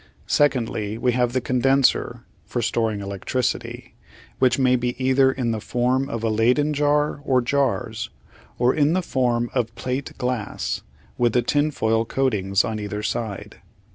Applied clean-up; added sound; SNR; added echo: none; none; none; none.